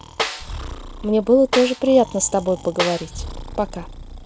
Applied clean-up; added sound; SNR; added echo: none; Snare drum + Breathing; 9 dB; none.